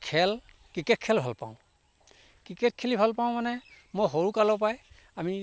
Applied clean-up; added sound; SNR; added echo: none; none; none; none.